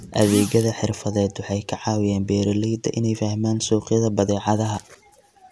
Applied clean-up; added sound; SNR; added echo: none; none; none; none.